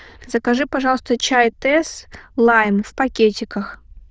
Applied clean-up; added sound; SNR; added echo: neural diffusion model UNIVERSE++.